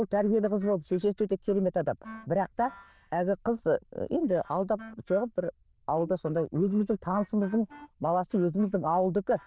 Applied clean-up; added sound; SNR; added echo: neural diffusion model UNIVERSE++.